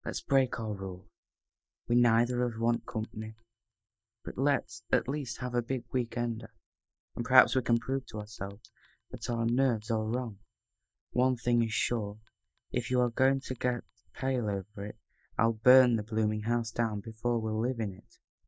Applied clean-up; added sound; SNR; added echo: neural mask model DeepFilterNet 3.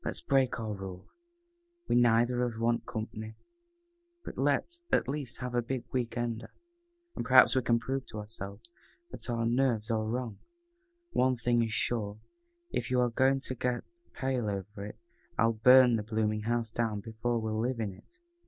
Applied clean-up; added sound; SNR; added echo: none; none; none; none.